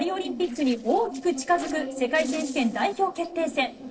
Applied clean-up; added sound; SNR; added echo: neural separator model SepFormer DNS4.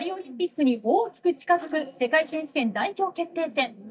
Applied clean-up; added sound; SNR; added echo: neural mask model DeepFilterNet 3.